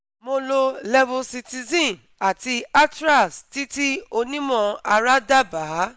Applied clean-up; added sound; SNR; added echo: none; none; none; none.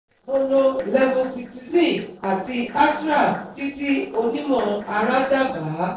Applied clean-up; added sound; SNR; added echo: neural separator model SepFormer DNS4.